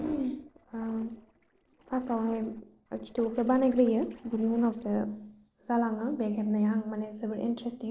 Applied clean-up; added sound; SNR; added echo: neural separator model SepFormer DNS4.